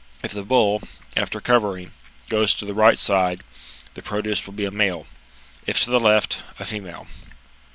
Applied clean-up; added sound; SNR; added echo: none; none; none; none.